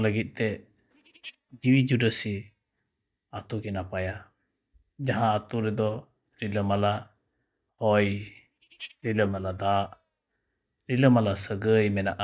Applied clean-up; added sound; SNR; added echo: neural mask model DeepFilterNet 3.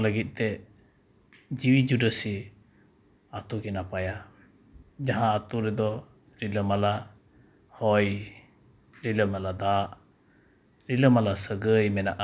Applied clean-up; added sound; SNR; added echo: none; none; none; none.